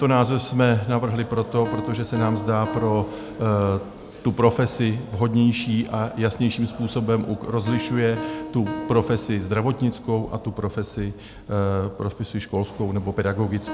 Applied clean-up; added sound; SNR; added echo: none; Piano; 15 dB; none.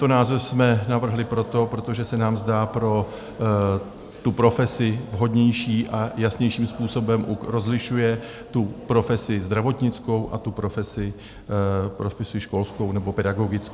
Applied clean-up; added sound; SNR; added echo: none; none; none; none.